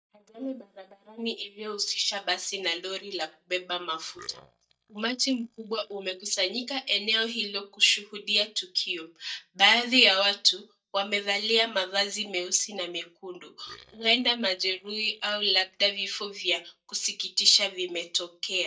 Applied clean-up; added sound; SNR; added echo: neural mask model DeepFilterNet 3.